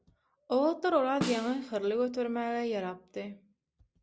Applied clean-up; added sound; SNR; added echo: none; Snare drum; 9 dB; none.